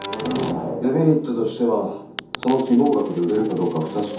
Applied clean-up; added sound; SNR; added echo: none; Coin (dropping); 15 dB; reverberation time 0.6 s.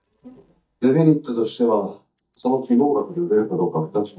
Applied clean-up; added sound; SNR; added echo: neural mask model DeepFilterNet 3.